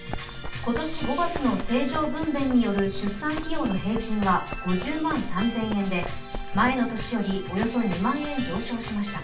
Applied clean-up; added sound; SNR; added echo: none; Run; 7 dB; reverberation time 0.3 s.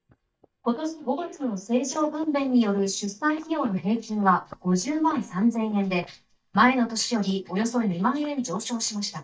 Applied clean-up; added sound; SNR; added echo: neural mask model DeepFilterNet 3.